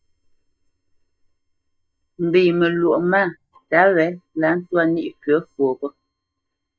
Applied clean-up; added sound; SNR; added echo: neural mask model DeepFilterNet 3.